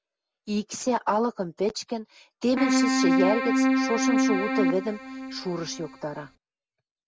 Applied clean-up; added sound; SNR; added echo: none; Keyboard (musical); -4 dB; none.